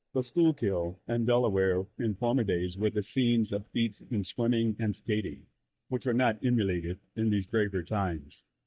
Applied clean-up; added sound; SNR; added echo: neural mask model DeepFilterNet 3.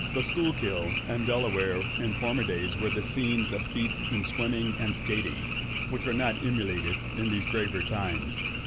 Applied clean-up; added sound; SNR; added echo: none; Frog; 2 dB; none.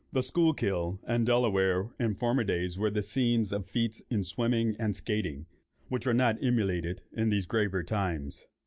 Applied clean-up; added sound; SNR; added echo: none; none; none; none.